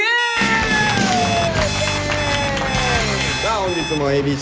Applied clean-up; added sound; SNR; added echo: none; Alarm; 10 dB; none.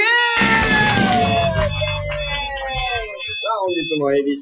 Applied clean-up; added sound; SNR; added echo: classical method Wiener filter.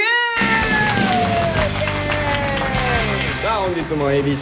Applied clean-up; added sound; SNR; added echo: none; none; none; none.